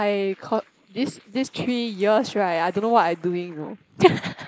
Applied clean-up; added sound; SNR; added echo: neural mask model Resemble Enhance denoiser.